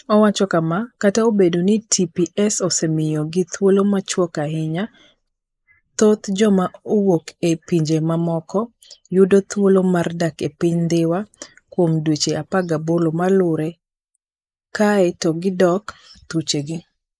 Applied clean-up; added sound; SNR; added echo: neural mask model Resemble Enhance denoiser.